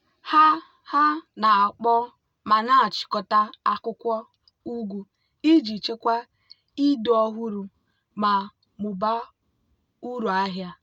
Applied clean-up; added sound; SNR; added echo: none; none; none; none.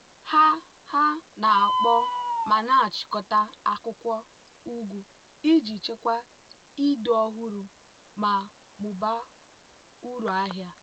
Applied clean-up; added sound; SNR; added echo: none; Bird; 9 dB; none.